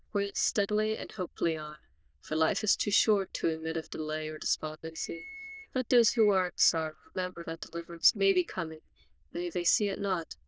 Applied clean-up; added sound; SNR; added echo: neural diffusion model UNIVERSE++.